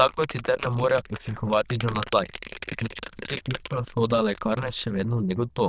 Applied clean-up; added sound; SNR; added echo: neural diffusion model UNIVERSE++.